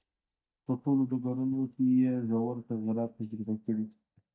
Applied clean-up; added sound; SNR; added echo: neural mask model DeepFilterNet 3.